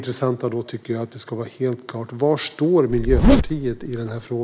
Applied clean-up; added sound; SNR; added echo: none; Zipper (clothing); -4 dB; none.